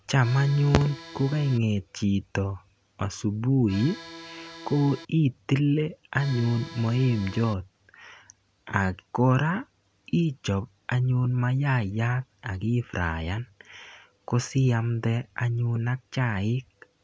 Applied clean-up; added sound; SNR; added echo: none; Accordion; 16 dB; none.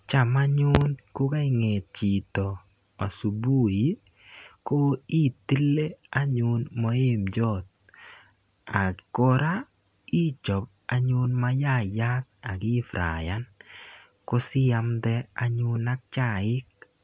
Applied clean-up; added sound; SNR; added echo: none; none; none; none.